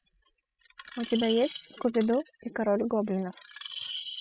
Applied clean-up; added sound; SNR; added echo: classical method spectral subtraction.